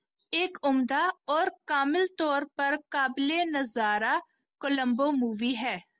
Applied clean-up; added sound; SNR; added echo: none; none; none; none.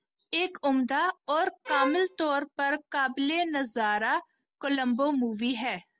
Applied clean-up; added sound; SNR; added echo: none; Bowed string instrument; 5 dB; none.